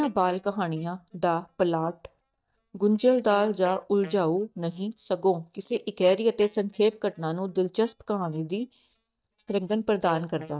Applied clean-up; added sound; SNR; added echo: neural mask model DeepFilterNet 3.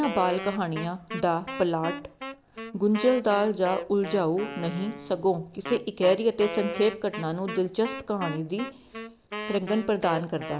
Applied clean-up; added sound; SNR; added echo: none; Wind instrument, woodwind instrument; 11 dB; none.